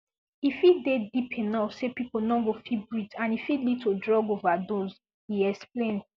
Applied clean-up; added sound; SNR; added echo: none; none; none; none.